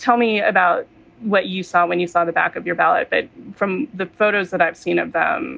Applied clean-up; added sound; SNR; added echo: none; none; none; none.